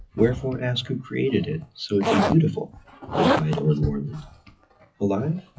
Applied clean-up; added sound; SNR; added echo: classical method WPE with log-MMSE.